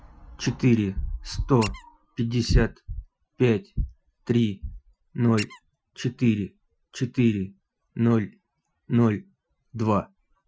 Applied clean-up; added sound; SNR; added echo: classical method Wiener filter.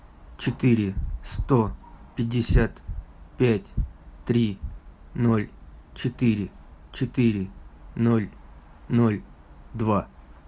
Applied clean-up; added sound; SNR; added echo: none; none; none; none.